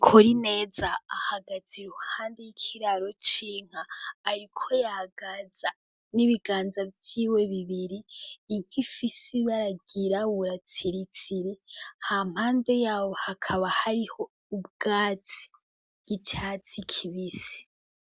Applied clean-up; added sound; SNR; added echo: none; none; none; none.